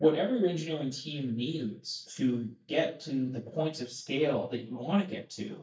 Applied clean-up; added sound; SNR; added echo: neural mask model DeepFilterNet 3.